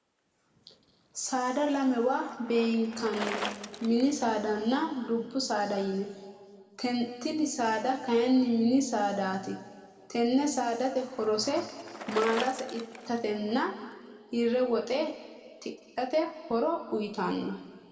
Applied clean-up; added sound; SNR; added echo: none; Bicycle; 16 dB; reverberation time 1.7 s.